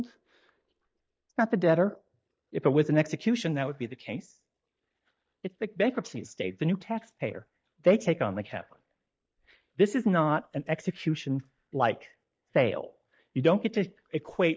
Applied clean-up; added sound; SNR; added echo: neural mask model DeepFilterNet 3.